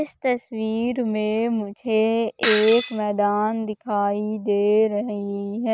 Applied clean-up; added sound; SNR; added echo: none; Shatter; 6 dB; none.